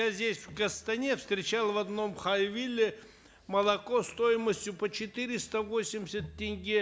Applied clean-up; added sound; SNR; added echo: none; none; none; none.